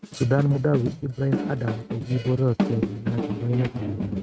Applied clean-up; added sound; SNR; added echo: neural mask model RNNoise.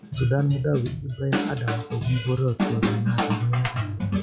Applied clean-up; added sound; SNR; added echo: classical method log-MMSE.